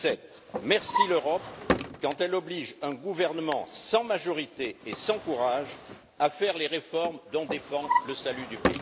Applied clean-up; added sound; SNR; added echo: none; Drawer open or close; 4 dB; none.